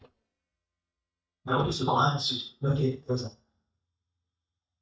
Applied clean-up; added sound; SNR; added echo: neural mask model DeepFilterNet 3.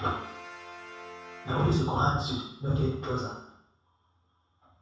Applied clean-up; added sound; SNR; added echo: none; Brass instrument; 17 dB; reverberation time 0.7 s.